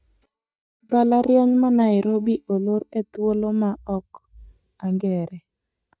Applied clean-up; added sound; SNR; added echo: neural mask model DeepFilterNet 3.